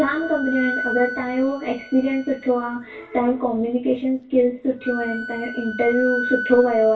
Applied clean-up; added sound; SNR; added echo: none; Wind instrument, woodwind instrument; 10 dB; reverberation time 0.2 s.